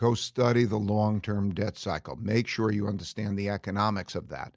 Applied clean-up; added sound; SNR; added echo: none; none; none; none.